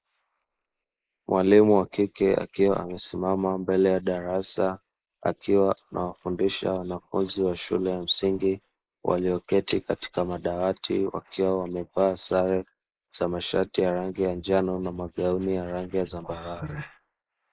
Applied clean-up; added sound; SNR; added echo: neural mask model Resemble Enhance denoiser.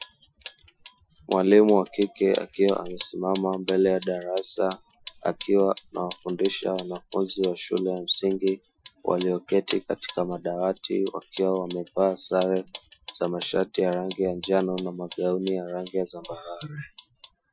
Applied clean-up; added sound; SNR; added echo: classical method Wiener filter.